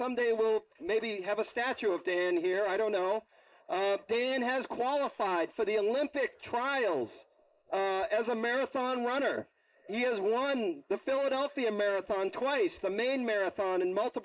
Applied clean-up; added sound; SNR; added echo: neural mask model Resemble Enhance denoiser.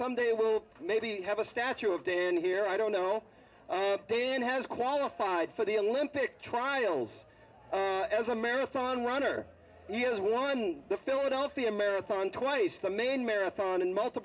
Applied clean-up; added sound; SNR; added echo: none; none; none; none.